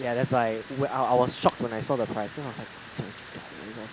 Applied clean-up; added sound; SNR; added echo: none; Water; 15 dB; none.